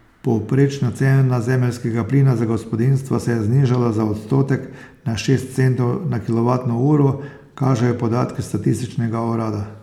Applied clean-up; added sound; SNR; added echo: none; none; none; none.